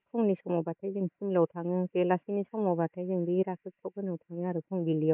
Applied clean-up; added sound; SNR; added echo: neural mask model Resemble Enhance denoiser.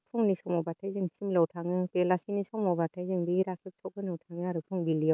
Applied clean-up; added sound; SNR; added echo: none; none; none; none.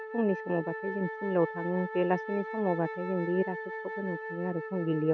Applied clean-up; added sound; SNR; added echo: none; Wind instrument, woodwind instrument; 8 dB; none.